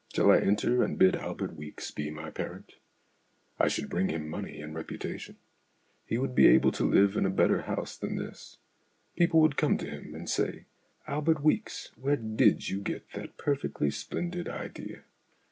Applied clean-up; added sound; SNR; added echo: none; none; none; none.